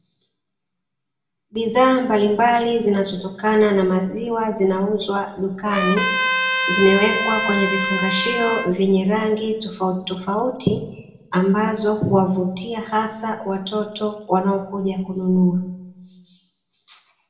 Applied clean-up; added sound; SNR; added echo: none; Trumpet; 2 dB; reverberation time 0.6 s.